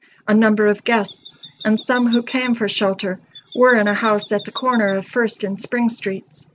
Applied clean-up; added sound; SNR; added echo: none; Chirp, tweet; 12 dB; none.